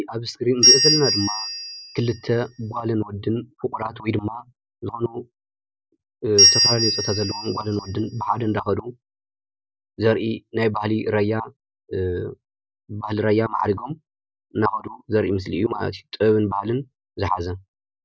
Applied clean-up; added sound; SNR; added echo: none; Bell; -4 dB; none.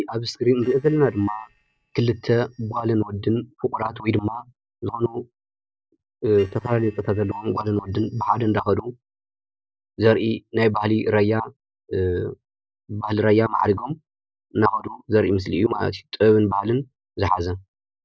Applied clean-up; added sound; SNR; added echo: neural separator model SepFormer DNS4.